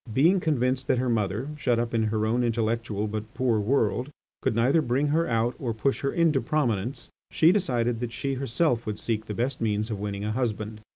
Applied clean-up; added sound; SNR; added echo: none; none; none; none.